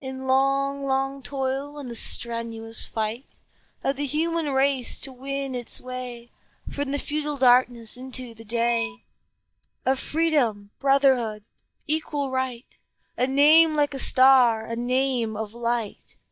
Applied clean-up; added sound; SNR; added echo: neural mask model DeepFilterNet 3.